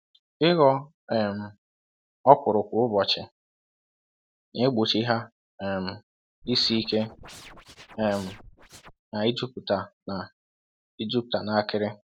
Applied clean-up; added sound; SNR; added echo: none; Scratching (performance technique); 19 dB; none.